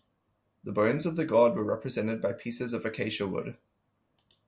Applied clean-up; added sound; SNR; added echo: none; none; none; none.